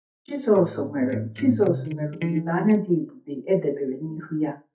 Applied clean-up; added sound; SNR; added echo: neural mask model DeepFilterNet 3.